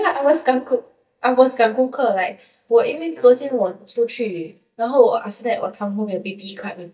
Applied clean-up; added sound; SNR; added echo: neural mask model DeepFilterNet 3.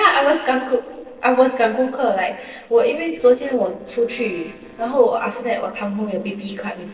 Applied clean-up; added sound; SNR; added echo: neural separator model SepFormer DNS4.